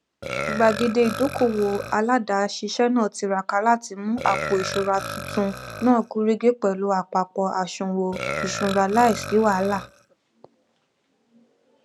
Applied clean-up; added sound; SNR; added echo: none; Burping, eructation; 11 dB; none.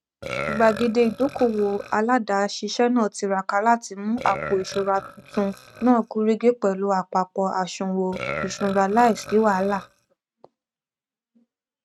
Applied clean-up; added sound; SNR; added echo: neural mask model RNNoise.